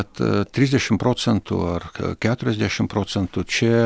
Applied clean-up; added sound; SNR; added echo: none; none; none; none.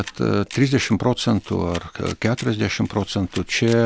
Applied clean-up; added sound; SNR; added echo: none; Camera; 20 dB; none.